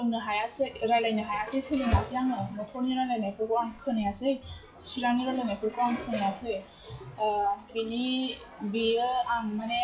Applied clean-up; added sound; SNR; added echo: classical method WPE with log-MMSE.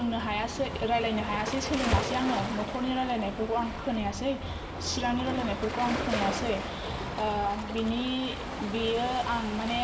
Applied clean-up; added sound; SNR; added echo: none; Waves, surf; 4 dB; reverberation time 1.0 s.